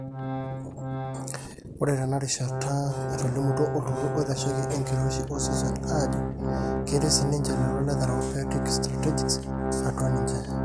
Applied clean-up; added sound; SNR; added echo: none; Organ; 0 dB; none.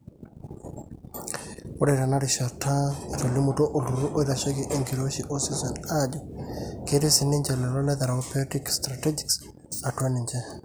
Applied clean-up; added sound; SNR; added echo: none; none; none; none.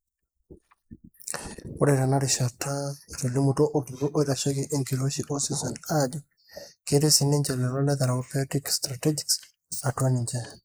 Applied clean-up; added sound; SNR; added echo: neural mask model Resemble Enhance denoiser.